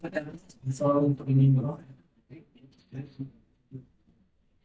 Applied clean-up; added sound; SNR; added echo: neural mask model DeepFilterNet 3.